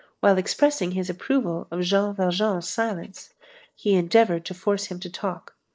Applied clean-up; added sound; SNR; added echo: neural mask model Resemble Enhance denoiser.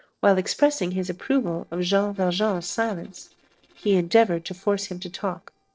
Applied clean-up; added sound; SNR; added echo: neural separator model SepFormer DNS4.